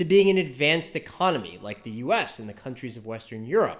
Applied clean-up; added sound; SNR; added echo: none; none; none; reverberation time 1.6 s.